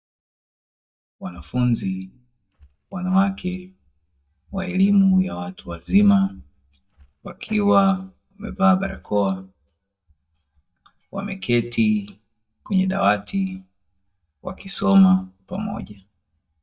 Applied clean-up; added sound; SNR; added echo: neural mask model DeepFilterNet 3.